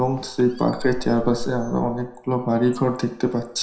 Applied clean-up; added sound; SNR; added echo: none; Squeak; 12 dB; reverberation time 0.7 s.